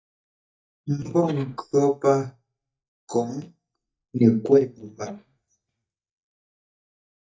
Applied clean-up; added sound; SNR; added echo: neural mask model DeepFilterNet 3.